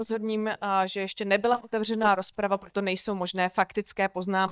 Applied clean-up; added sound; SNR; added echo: neural mask model DeepFilterNet 3.